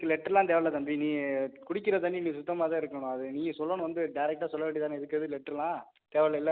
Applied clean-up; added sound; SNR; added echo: none; none; none; none.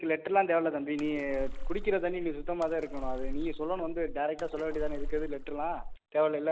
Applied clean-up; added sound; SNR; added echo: none; Splash, splatter; 4 dB; none.